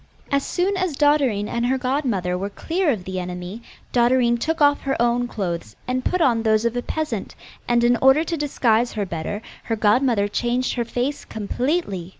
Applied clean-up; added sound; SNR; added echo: none; none; none; none.